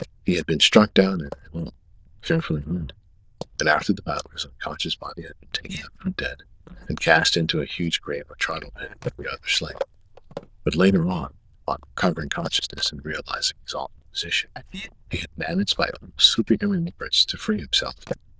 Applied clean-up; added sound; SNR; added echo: neural diffusion model UNIVERSE++.